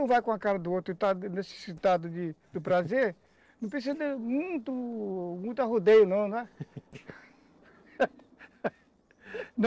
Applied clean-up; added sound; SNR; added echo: neural separator model SepFormer DNS4.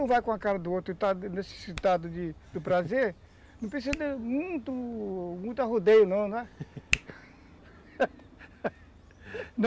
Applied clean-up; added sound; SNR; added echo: none; Hands; 14 dB; none.